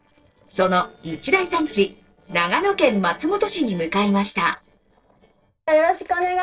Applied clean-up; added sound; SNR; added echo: neural separator model SepFormer DNS4.